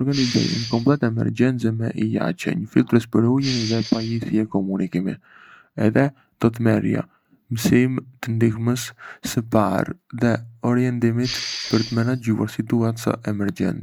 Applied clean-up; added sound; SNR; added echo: neural mask model RNNoise.